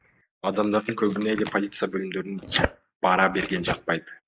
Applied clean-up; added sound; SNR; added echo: neural mask model Resemble Enhance denoiser.